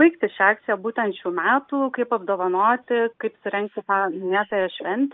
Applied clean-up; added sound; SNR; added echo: neural mask model Resemble Enhance denoiser.